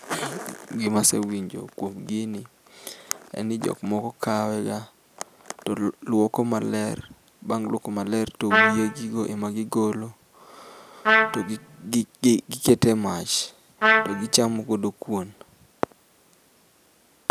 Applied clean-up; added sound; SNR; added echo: none; Trumpet; -3 dB; none.